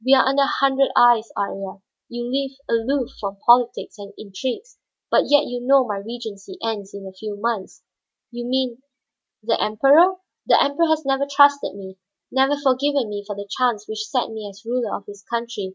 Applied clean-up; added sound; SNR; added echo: none; none; none; none.